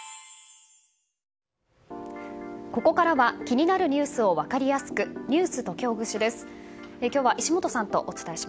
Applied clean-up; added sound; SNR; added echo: none; none; none; none.